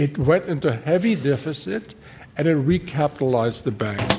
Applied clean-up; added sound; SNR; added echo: none; Drawer open or close; 12 dB; none.